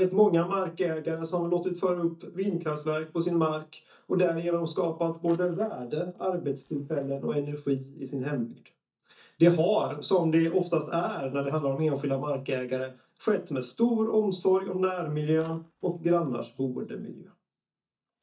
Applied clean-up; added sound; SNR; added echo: neural mask model DeepFilterNet 3.